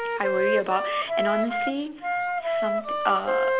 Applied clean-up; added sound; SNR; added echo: none; Wind instrument, woodwind instrument; -3 dB; none.